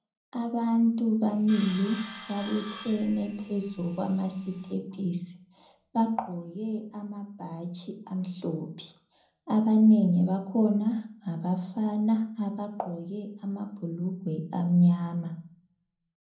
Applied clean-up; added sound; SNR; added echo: none; Sawing; 17 dB; reverberation time 0.6 s.